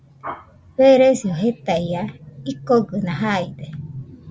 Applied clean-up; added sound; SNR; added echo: none; none; none; none.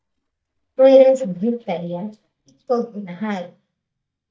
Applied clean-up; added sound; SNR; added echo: neural mask model DeepFilterNet 3.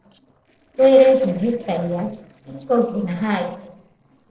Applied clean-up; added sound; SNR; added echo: neural separator model SepFormer DNS4.